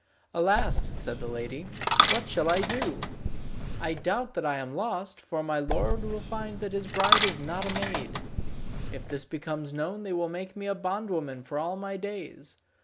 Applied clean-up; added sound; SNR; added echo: none; Coin (dropping); -4 dB; none.